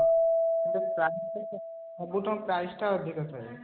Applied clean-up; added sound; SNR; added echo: none; Keyboard (musical); -3 dB; none.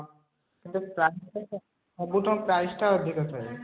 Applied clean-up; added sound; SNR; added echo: none; none; none; none.